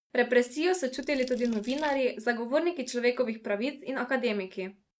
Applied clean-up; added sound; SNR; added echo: neural mask model RNNoise.